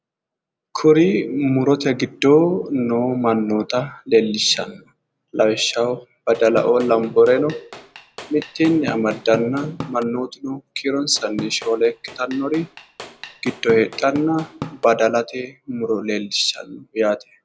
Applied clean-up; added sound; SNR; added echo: none; Drum / Drum kit; 16 dB; none.